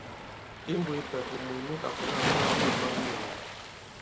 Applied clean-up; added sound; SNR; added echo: none; Waves, surf; -4 dB; none.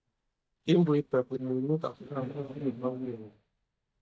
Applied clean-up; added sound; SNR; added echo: neural mask model DeepFilterNet 3.